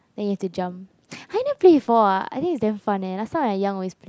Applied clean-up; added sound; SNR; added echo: none; none; none; none.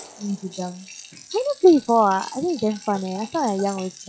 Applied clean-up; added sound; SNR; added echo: classical method log-MMSE.